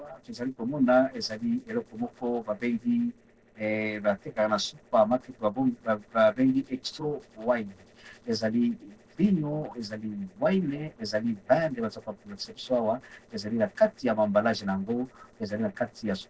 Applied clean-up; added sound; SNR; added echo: neural separator model SepFormer DNS4.